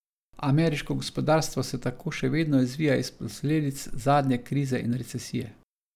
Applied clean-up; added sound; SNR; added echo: none; none; none; none.